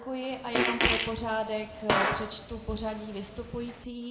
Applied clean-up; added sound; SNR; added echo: none; Fart; -2 dB; reverberation time 0.4 s.